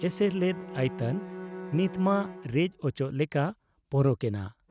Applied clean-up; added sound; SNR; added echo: none; Bowed string instrument; 14 dB; none.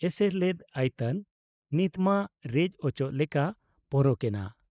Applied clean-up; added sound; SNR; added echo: neural mask model Resemble Enhance denoiser.